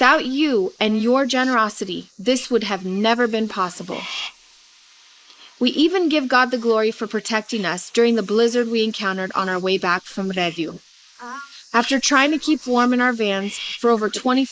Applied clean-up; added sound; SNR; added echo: neural mask model Resemble Enhance denoiser.